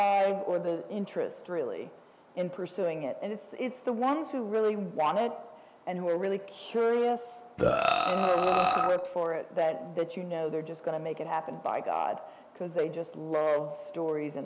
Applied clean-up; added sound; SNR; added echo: none; Burping, eructation; -5 dB; none.